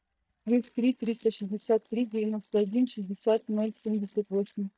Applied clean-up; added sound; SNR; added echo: neural mask model DeepFilterNet 3.